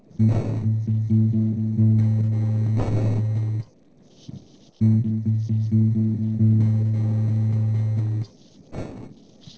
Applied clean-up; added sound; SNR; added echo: neural separator model SepFormer DNS4.